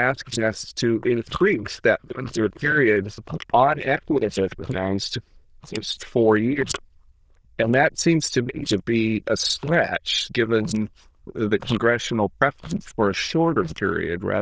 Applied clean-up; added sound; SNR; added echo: neural diffusion model UNIVERSE++.